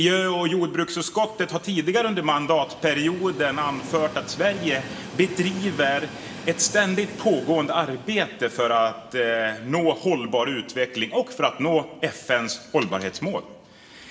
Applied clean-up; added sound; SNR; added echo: none; Train; 17 dB; reverberation time 1.3 s.